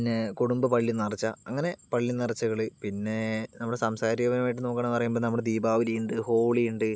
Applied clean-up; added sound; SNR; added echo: none; none; none; none.